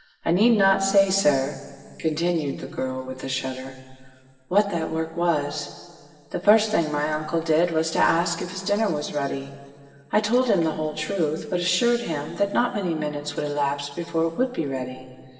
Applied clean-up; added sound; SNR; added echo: none; none; none; reverberation time 2.1 s.